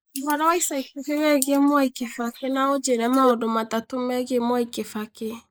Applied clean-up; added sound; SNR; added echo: neural mask model Resemble Enhance denoiser.